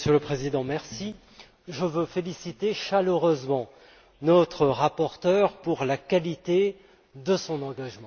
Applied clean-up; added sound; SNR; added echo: none; none; none; none.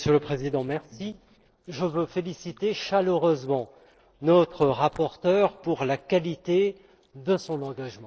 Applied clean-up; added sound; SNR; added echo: neural separator model SepFormer DNS4.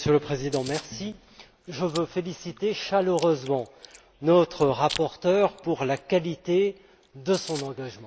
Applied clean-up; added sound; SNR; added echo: none; Chewing, mastication; 19 dB; none.